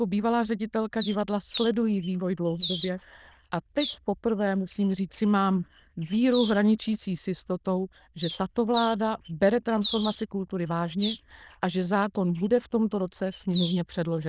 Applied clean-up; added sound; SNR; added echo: neural diffusion model UNIVERSE++.